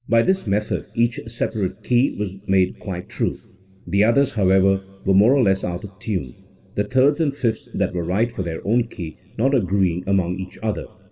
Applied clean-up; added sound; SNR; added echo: none; none; none; reverberation time 2.8 s.